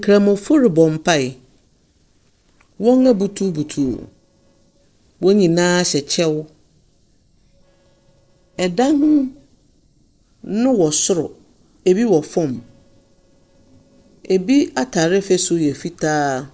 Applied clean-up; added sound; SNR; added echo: neural separator model SepFormer DNS4.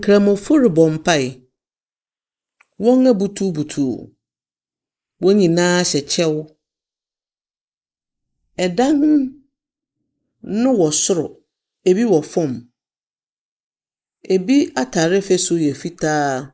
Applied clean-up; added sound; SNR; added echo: neural mask model Resemble Enhance denoiser.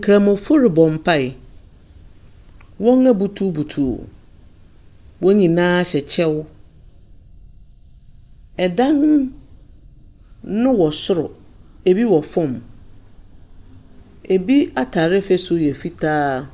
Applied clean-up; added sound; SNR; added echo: none; none; none; none.